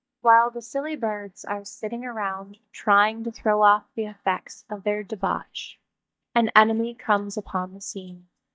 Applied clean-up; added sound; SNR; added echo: neural mask model DeepFilterNet 3.